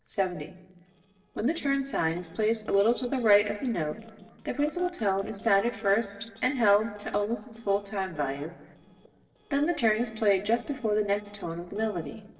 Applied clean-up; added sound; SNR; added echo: neural separator model SepFormer DNS4.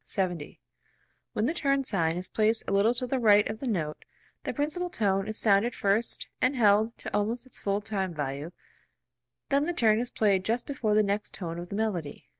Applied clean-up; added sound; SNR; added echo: none; none; none; none.